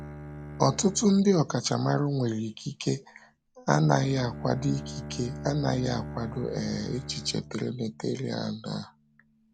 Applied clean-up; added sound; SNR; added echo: none; Bowed string instrument; 14 dB; none.